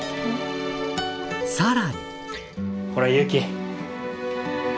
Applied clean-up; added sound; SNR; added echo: none; none; none; none.